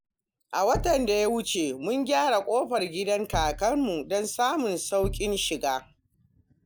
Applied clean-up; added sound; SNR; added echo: none; Bass drum; 10 dB; none.